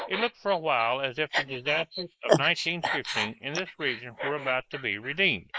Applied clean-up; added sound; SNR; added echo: neural mask model Resemble Enhance denoiser.